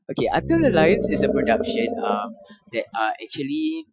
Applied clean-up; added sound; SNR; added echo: classical method Wiener filter.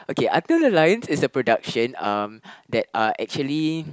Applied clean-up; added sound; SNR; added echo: none; none; none; none.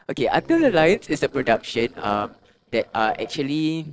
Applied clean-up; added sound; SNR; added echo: neural separator model SepFormer DNS4.